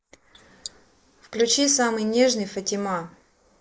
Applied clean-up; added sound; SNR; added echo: neural mask model Resemble Enhance denoiser.